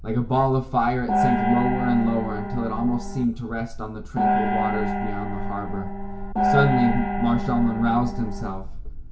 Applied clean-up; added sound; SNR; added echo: none; Gong; 2 dB; reverberation time 0.2 s.